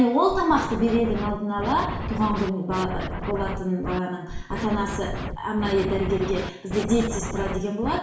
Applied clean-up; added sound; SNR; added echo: none; Scratching (performance technique); 6 dB; reverberation time 0.7 s.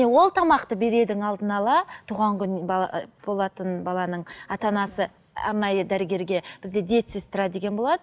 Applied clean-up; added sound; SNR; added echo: none; none; none; none.